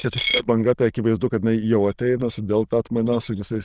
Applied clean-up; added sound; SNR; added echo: neural diffusion model UNIVERSE++.